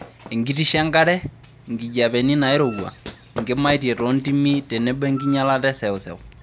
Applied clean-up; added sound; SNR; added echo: none; Run + Wind instrument, woodwind instrument; 17 dB; none.